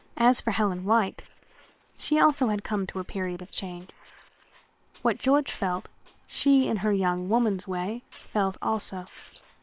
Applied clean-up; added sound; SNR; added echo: neural separator model SepFormer WHAM!.